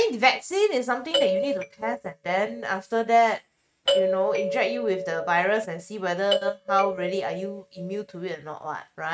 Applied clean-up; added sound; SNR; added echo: neural mask model RNNoise.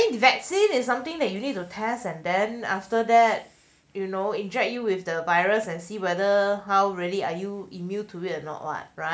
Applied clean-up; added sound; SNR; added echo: none; none; none; none.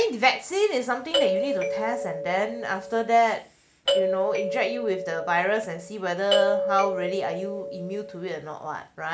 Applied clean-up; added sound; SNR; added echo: none; Doorbell; 2 dB; none.